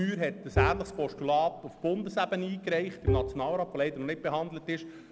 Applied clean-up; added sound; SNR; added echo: none; Bowed string instrument; 3 dB; none.